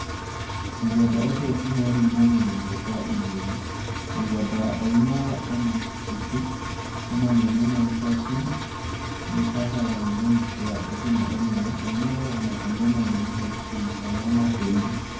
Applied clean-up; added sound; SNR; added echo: none; Engine; 6 dB; reverberation time 0.9 s.